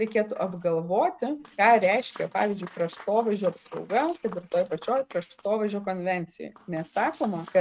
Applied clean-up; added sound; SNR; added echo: neural mask model RNNoise.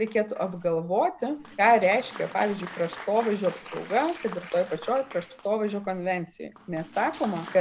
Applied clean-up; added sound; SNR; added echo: none; Applause; 17 dB; none.